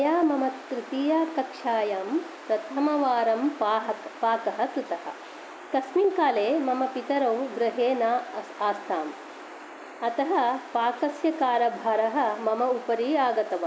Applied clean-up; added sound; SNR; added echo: none; none; none; none.